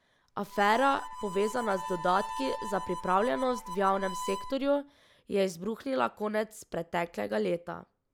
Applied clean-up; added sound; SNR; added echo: none; Harmonica; 11 dB; none.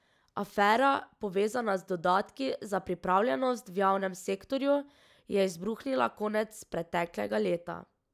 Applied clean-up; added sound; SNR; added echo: none; none; none; none.